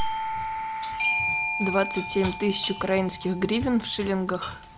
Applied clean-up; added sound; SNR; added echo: none; Doorbell; 4 dB; none.